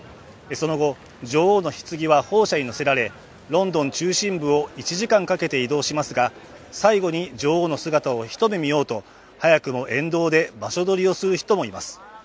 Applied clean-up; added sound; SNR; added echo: none; none; none; none.